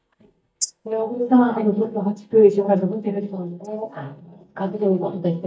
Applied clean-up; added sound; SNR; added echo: neural mask model DeepFilterNet 3.